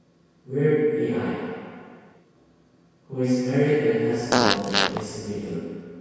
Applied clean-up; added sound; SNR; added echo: none; Fart; -1 dB; reverberation time 2.0 s.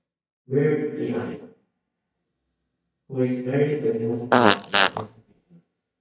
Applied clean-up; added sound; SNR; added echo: neural mask model DeepFilterNet 3.